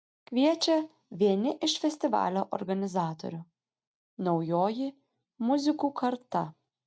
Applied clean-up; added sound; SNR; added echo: none; none; none; none.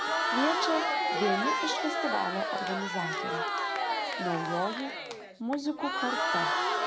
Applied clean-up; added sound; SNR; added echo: none; Crowd; -4 dB; none.